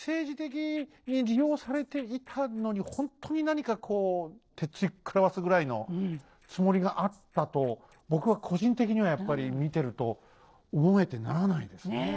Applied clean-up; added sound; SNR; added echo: neural separator model SepFormer DNS4.